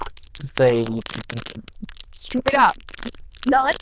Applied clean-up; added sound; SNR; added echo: neural diffusion model UNIVERSE++.